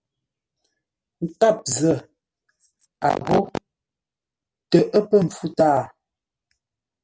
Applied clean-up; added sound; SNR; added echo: none; none; none; none.